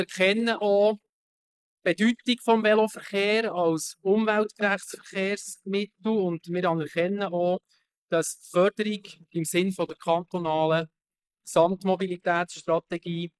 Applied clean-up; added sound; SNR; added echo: neural mask model Resemble Enhance denoiser.